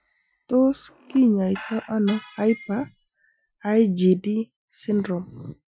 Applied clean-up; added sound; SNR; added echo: classical method Wiener filter.